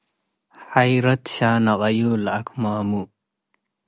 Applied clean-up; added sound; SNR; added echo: none; none; none; none.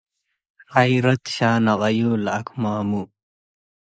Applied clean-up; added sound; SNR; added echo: neural mask model Resemble Enhance denoiser.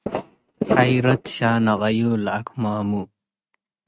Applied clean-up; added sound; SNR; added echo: neural mask model RNNoise.